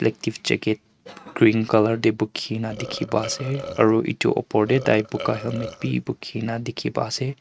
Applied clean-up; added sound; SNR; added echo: neural mask model RNNoise.